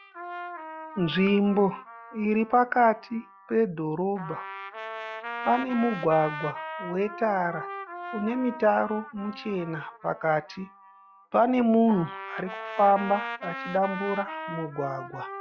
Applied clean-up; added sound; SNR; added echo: classical method log-MMSE.